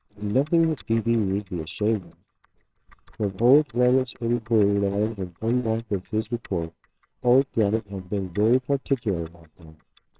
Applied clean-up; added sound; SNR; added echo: neural separator model SepFormer WHAMR!.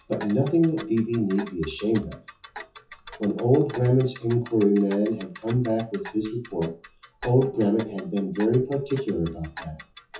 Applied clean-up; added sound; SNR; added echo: classical method WPE with log-MMSE.